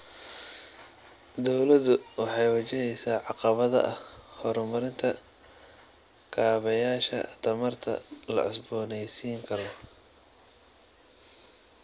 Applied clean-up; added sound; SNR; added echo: none; none; none; none.